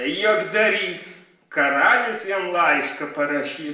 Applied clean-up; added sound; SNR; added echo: none; none; none; reverberation time 0.7 s.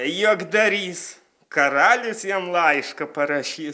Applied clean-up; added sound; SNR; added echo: none; none; none; none.